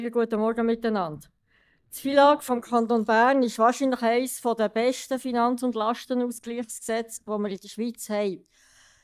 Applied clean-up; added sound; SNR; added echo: neural mask model DeepFilterNet 3.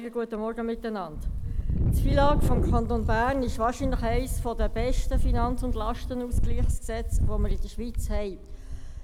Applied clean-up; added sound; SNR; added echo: none; Wind; -5 dB; none.